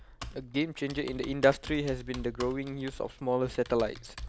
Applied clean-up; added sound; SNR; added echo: none; Computer keyboard; 13 dB; none.